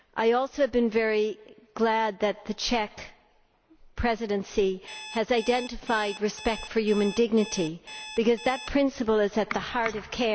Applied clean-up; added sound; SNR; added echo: none; Alarm; 15 dB; none.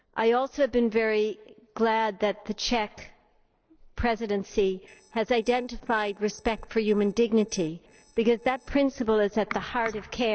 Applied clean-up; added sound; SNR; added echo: neural separator model SepFormer DNS4.